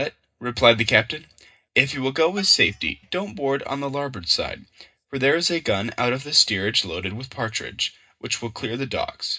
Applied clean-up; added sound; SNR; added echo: neural mask model DeepFilterNet 3.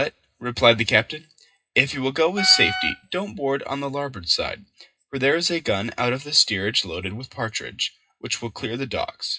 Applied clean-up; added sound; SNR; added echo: classical method WPE with log-MMSE.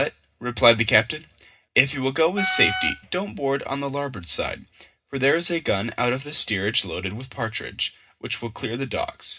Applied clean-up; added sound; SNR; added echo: none; Wind instrument, woodwind instrument; 6 dB; reverberation time 0.2 s.